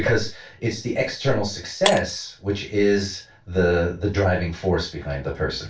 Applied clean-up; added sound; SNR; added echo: none; Shatter; 11 dB; reverberation time 0.2 s.